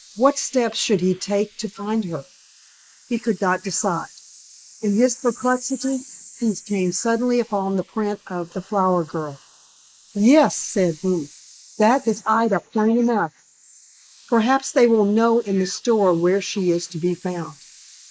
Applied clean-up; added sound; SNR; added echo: neural mask model Resemble Enhance denoiser.